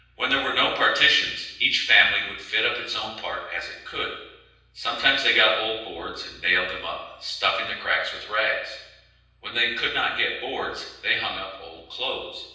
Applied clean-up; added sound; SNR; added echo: none; none; none; reverberation time 0.9 s.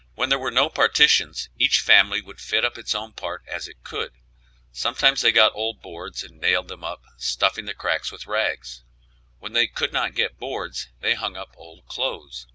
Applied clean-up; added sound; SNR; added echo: none; none; none; none.